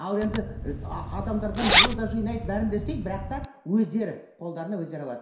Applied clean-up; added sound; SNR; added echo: none; Zipper (clothing); -3 dB; reverberation time 0.7 s.